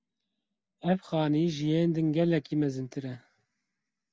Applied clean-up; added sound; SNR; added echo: none; none; none; none.